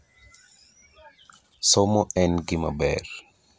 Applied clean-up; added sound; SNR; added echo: none; none; none; none.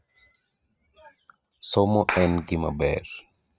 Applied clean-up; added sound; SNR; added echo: neural mask model RNNoise.